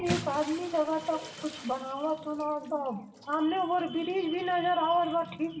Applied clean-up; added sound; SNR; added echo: none; Bathtub (filling or washing) / Splash, splatter; 14 dB; reverberation time 0.8 s.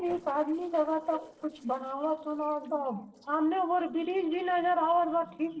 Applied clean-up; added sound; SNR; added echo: neural separator model SepFormer DNS4.